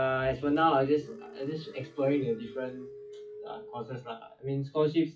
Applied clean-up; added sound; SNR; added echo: classical method WPE with log-MMSE.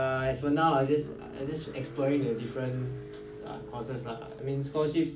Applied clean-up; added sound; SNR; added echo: none; Car; 15 dB; reverberation time 0.4 s.